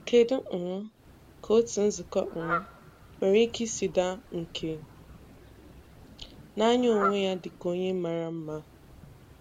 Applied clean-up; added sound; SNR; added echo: none; Fowl; 12 dB; none.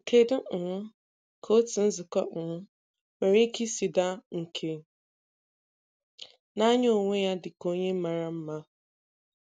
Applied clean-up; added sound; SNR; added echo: none; none; none; none.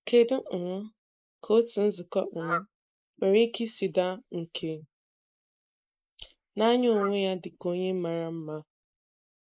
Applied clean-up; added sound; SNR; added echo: neural mask model Resemble Enhance denoiser.